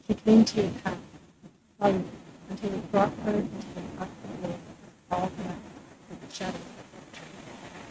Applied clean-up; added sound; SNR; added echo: neural mask model RNNoise.